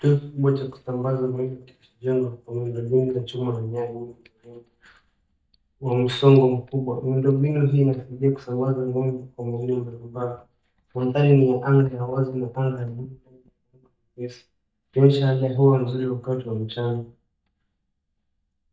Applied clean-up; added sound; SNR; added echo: neural mask model DeepFilterNet 3.